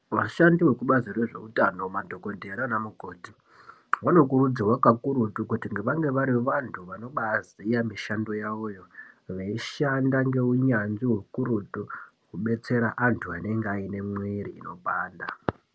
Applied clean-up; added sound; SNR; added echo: none; none; none; none.